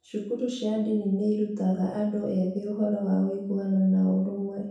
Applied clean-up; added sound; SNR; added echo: none; none; none; reverberation time 0.5 s.